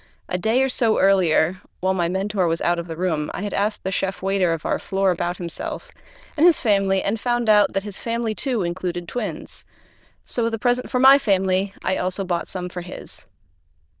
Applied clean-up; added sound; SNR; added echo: neural diffusion model UNIVERSE++.